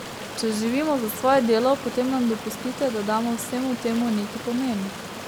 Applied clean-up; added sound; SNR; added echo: none; Stream; 11 dB; none.